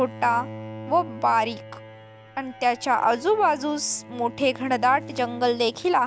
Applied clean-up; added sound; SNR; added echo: none; Bowed string instrument; 16 dB; none.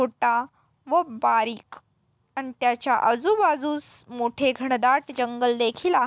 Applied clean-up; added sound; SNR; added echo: none; none; none; none.